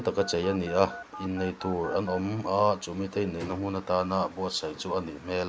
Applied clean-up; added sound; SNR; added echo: none; Telephone; 13 dB; none.